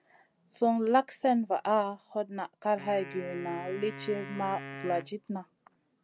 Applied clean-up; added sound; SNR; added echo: none; Wind instrument, woodwind instrument; 13 dB; none.